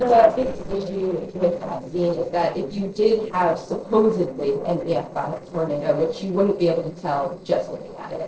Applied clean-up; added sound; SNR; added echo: neural separator model SepFormer DNS4.